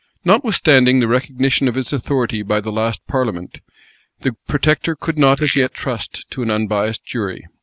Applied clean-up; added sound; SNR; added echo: neural mask model Resemble Enhance denoiser.